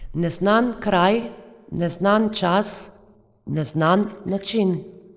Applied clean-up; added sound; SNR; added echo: neural mask model Resemble Enhance denoiser.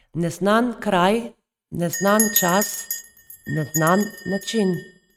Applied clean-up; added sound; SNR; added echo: neural mask model RNNoise.